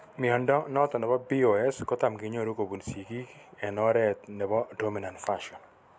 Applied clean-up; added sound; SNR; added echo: none; none; none; none.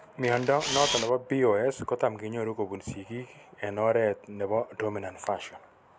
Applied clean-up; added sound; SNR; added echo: none; Camera; 3 dB; none.